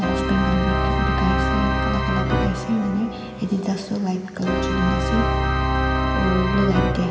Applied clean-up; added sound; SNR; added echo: none; Organ; -2 dB; reverberation time 2.6 s.